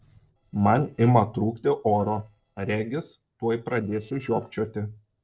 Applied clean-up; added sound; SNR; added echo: neural separator model SepFormer DNS4.